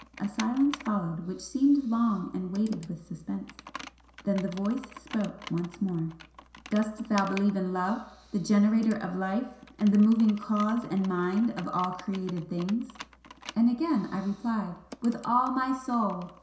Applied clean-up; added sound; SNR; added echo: none; Computer keyboard; 20 dB; reverberation time 0.7 s.